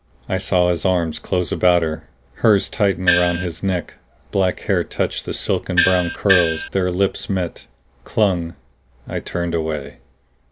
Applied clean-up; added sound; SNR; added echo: none; Gong; -1 dB; none.